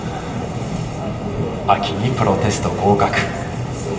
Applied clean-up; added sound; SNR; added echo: none; none; none; reverberation time 1.0 s.